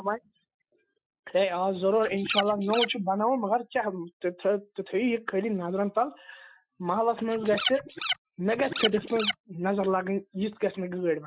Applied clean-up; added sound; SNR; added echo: classical method Wiener filter.